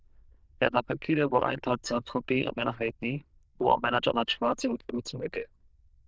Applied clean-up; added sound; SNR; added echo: neural diffusion model UNIVERSE++.